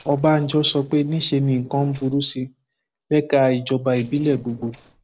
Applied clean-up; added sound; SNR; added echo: neural separator model SepFormer DNS4.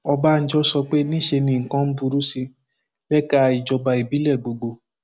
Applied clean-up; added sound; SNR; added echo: none; none; none; none.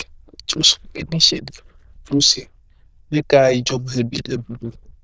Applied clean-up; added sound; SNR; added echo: neural diffusion model UNIVERSE++.